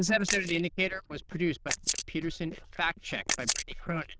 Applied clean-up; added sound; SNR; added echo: neural diffusion model UNIVERSE++.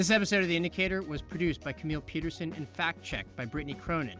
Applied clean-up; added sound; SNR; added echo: none; none; none; none.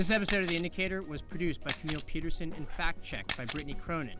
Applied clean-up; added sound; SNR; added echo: none; Camera + Meow / Purr; -1 dB; none.